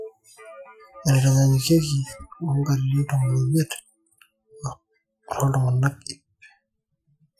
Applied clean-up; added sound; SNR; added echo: classical method Wiener filter.